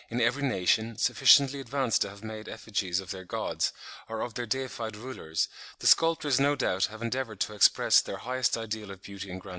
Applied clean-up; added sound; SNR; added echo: none; none; none; none.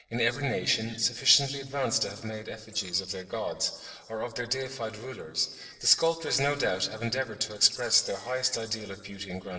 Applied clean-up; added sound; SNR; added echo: neural separator model SepFormer DNS4.